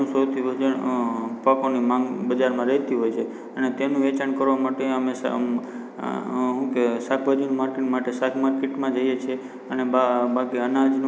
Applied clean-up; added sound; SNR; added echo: none; none; none; none.